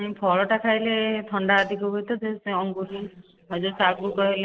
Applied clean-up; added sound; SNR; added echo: neural separator model SepFormer DNS4.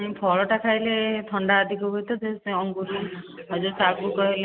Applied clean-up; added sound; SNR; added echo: none; none; none; none.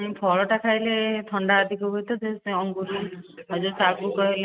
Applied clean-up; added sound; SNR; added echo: neural mask model RNNoise.